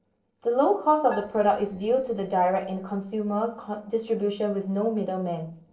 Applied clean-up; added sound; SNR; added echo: neural separator model SepFormer DNS4.